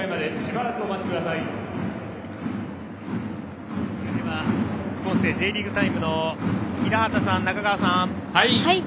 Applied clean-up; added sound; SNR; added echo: none; none; none; none.